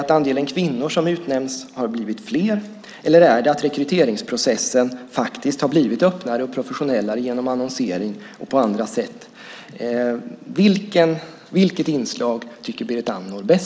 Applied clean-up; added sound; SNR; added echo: none; none; none; none.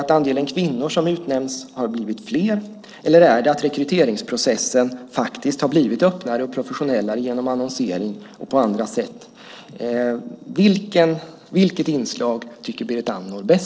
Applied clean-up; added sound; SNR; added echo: neural separator model SepFormer DNS4.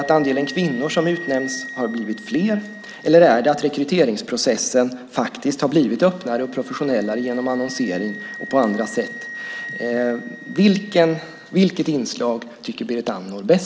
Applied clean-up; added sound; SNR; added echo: none; Wind instrument, woodwind instrument; 17 dB; none.